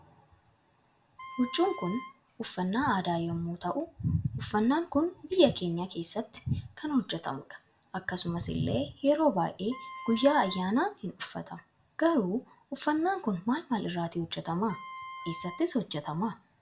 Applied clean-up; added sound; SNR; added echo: none; Wind instrument, woodwind instrument; 16 dB; reverberation time 0.3 s.